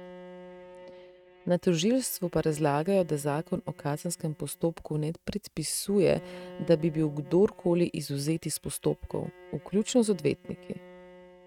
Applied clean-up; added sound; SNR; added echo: neural mask model RNNoise.